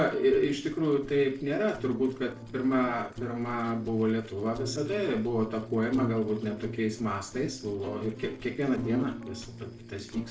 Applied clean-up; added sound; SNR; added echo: neural separator model SepFormer DNS4.